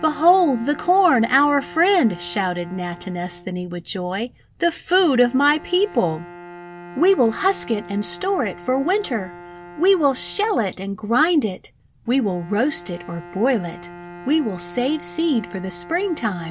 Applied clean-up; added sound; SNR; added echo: none; Bowed string instrument; 18 dB; none.